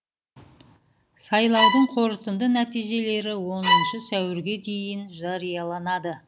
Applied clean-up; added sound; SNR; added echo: none; Bowed string instrument; -2 dB; none.